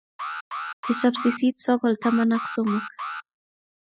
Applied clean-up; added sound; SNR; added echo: classical method spectral subtraction.